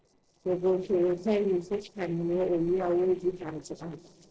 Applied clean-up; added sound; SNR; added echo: neural separator model SepFormer DNS4.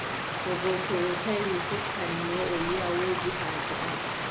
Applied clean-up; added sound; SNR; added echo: none; Stream; -1 dB; none.